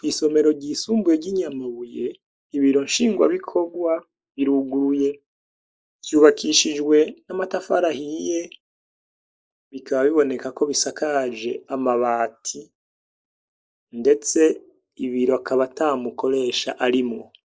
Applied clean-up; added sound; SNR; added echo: neural mask model Resemble Enhance denoiser.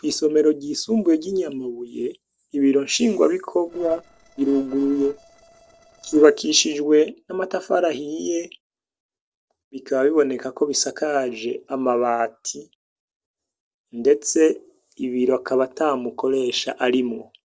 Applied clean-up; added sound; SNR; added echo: neural separator model SepFormer DNS4.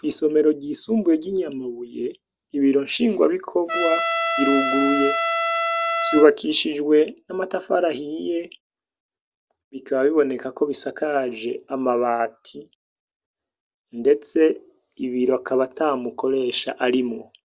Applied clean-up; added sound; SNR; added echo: none; Trumpet; 1 dB; none.